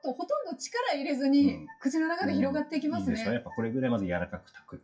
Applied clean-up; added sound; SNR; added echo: classical method WPE with log-MMSE.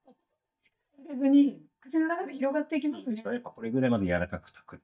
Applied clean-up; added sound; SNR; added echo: neural mask model DeepFilterNet 3.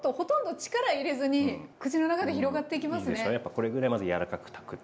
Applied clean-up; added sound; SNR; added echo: none; none; none; none.